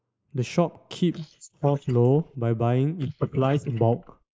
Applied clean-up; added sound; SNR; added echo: neural mask model Resemble Enhance denoiser.